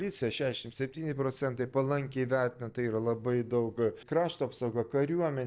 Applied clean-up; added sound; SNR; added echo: neural separator model SepFormer DNS4.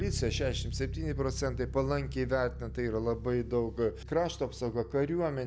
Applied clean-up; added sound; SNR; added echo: none; Bass guitar; 7 dB; none.